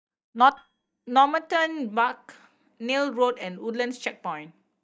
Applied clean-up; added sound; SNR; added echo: neural mask model DeepFilterNet 3.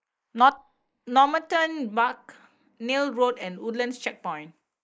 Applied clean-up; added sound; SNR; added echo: neural mask model Resemble Enhance denoiser.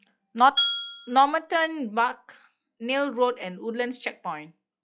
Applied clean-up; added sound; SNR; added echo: classical method log-MMSE.